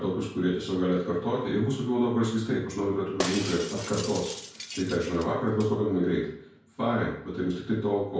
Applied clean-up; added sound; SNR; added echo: none; Shatter; 10 dB; reverberation time 0.5 s.